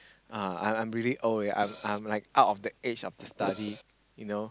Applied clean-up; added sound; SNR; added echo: none; Cymbal; 15 dB; none.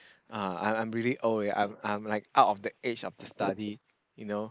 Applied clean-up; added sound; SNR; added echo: neural mask model Resemble Enhance denoiser.